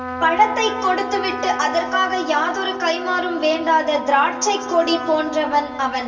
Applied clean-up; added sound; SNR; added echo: none; Trumpet; 9 dB; reverberation time 1.3 s.